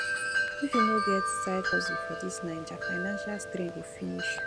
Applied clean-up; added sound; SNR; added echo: none; Wind chime; -3 dB; none.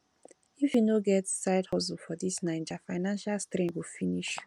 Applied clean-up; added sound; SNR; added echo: none; none; none; none.